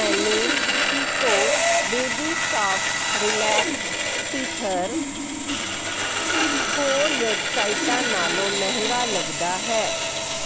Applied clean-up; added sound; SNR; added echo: none; Sawing; -5 dB; none.